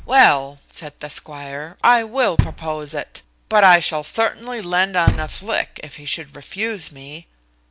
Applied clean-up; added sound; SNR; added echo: none; Knock; 8 dB; none.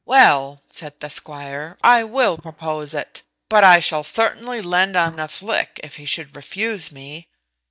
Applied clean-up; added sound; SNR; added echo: neural mask model DeepFilterNet 3.